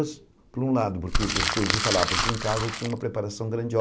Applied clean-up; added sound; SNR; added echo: none; Crumpling, crinkling; 0 dB; none.